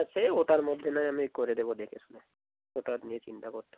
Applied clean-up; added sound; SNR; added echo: none; none; none; none.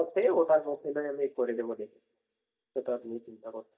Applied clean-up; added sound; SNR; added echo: neural mask model DeepFilterNet 3.